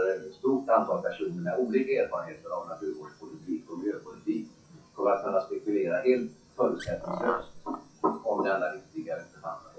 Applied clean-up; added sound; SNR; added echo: classical method WPE with log-MMSE.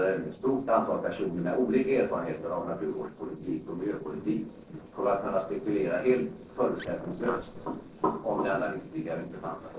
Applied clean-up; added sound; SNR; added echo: neural separator model SepFormer DNS4.